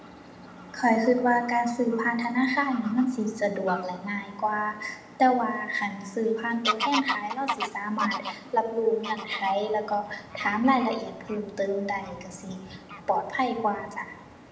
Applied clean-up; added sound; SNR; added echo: none; Bird vocalization, bird call, bird song / Fowl; 11 dB; reverberation time 0.7 s.